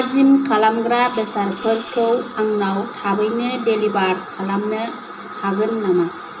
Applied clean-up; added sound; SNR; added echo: none; Tambourine; 9 dB; reverberation time 0.2 s.